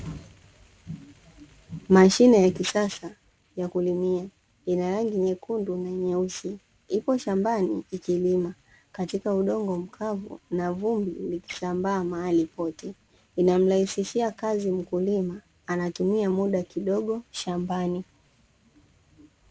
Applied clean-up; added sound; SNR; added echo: none; none; none; none.